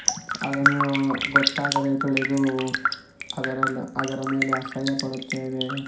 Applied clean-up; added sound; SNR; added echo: none; Raindrop; 0 dB; reverberation time 0.5 s.